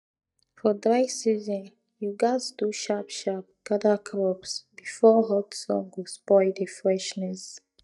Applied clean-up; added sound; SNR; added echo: neural mask model DeepFilterNet 3.